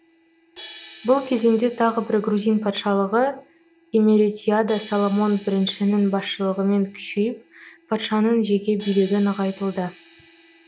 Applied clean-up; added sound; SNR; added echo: none; Crash cymbal; 19 dB; none.